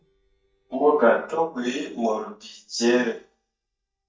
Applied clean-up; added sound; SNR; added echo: neural mask model DeepFilterNet 3.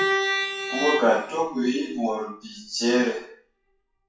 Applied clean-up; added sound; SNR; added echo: classical method WPE with log-MMSE.